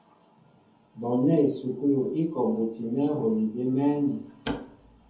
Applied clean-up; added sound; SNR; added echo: none; none; none; reverberation time 0.7 s.